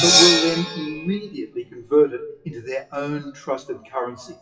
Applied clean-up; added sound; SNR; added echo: classical method WPE with log-MMSE.